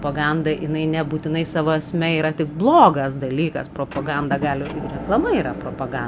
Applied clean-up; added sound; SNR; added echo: none; Motor vehicle (road) / Engine; 12 dB; none.